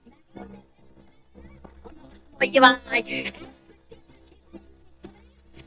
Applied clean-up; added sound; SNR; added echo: neural mask model DeepFilterNet 3.